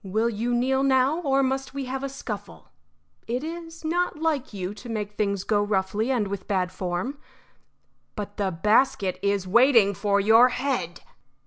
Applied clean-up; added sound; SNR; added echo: none; none; none; none.